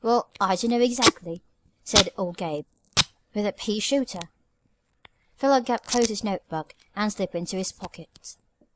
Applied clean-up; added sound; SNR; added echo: neural mask model Resemble Enhance denoiser.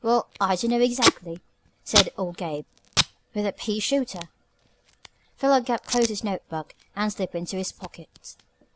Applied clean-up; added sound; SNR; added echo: none; Packing tape, duct tape; 4 dB; none.